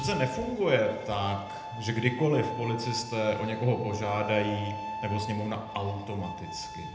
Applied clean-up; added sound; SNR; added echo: none; Bowed string instrument; 9 dB; reverberation time 0.7 s.